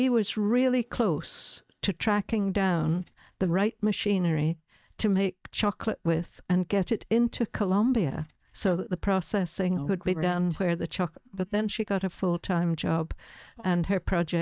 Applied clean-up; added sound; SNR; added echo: neural mask model DeepFilterNet 3.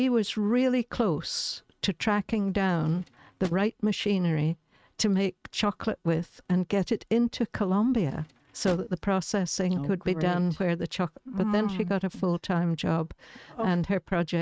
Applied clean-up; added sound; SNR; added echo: neural mask model RNNoise.